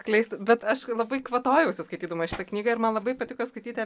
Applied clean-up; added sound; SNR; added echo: none; none; none; none.